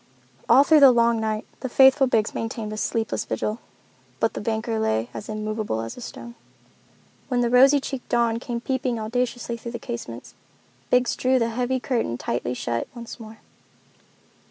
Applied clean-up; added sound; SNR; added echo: none; none; none; none.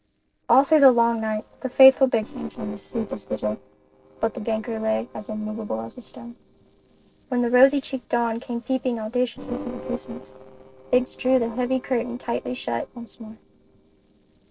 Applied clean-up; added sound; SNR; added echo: neural separator model SepFormer DNS4.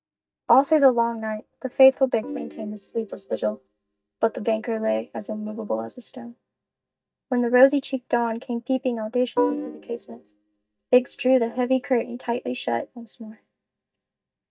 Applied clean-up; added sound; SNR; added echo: neural mask model DeepFilterNet 3.